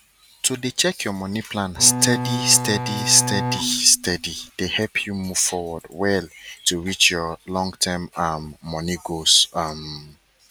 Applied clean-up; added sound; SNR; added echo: none; Bowed string instrument; 5 dB; none.